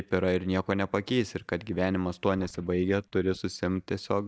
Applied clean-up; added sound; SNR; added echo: neural mask model DeepFilterNet 3.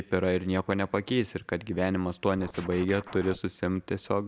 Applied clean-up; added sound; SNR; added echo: none; Scratching (performance technique); 15 dB; none.